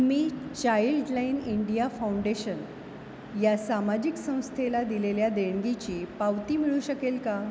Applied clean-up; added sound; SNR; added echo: none; none; none; none.